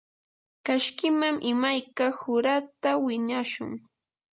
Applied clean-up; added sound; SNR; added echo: none; none; none; none.